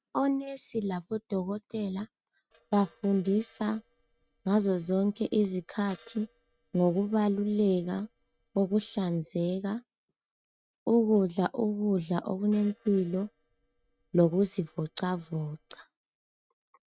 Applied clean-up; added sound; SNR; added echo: neural mask model RNNoise.